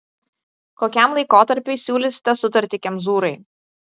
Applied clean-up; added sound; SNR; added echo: none; none; none; none.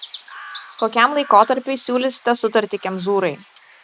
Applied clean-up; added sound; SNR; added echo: none; Chirp, tweet; 14 dB; none.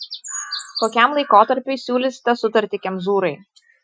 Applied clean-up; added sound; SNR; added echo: classical method Wiener filter.